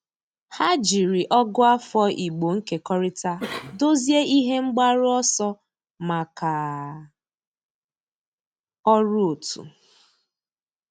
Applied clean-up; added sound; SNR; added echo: none; Cough; 14 dB; none.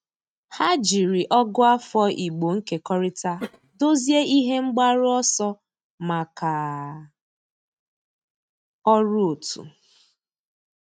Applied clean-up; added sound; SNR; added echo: neural mask model RNNoise.